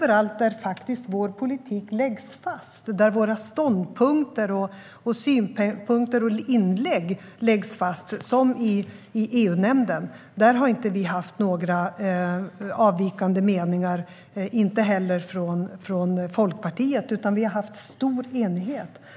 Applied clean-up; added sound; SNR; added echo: none; none; none; none.